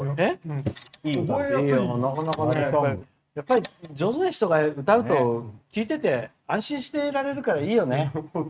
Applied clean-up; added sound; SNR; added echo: neural mask model RNNoise.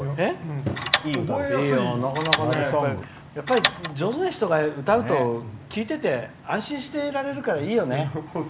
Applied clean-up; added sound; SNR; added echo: none; Tools; 3 dB; none.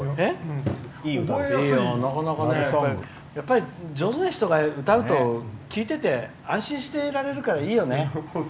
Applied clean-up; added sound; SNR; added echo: none; none; none; none.